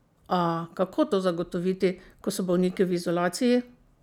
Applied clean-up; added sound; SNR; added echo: none; none; none; none.